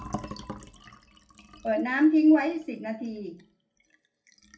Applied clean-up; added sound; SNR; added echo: none; Fill (with liquid); 17 dB; reverberation time 0.3 s.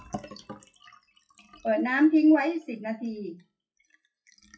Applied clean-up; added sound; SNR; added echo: classical method WPE with log-MMSE.